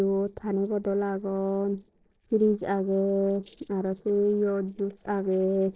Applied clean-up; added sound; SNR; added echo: neural separator model SepFormer DNS4.